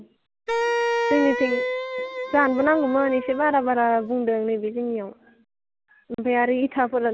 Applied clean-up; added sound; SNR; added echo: none; Wind instrument, woodwind instrument; 4 dB; none.